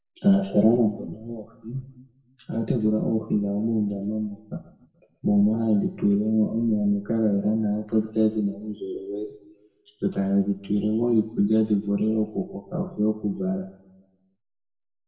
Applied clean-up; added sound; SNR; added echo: none; none; none; reverberation time 0.8 s.